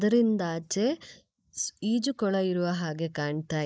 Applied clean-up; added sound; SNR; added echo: neural mask model Resemble Enhance denoiser.